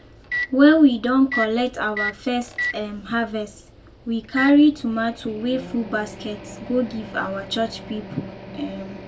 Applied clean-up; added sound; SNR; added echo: none; Microwave oven; 11 dB; reverberation time 0.2 s.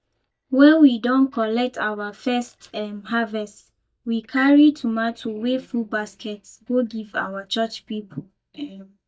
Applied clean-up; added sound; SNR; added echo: neural mask model DeepFilterNet 3.